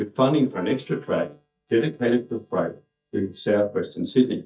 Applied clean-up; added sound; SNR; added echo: neural mask model DeepFilterNet 3.